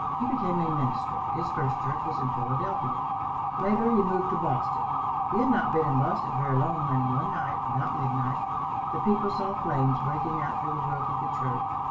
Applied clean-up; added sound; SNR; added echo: none; Motor vehicle (road) / Siren; -1 dB; reverberation time 0.3 s.